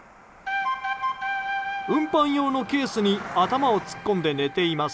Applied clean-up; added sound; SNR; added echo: none; Cricket; 16 dB; none.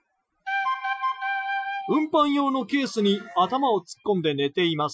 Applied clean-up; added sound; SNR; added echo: classical method Wiener filter.